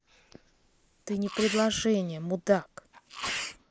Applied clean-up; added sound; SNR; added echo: neural mask model Resemble Enhance denoiser.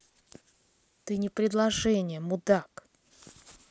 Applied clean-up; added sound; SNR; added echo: none; none; none; none.